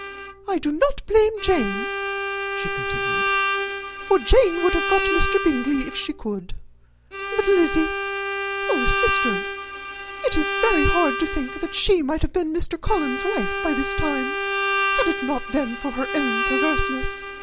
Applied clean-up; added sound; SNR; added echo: none; Bowed string instrument; 3 dB; none.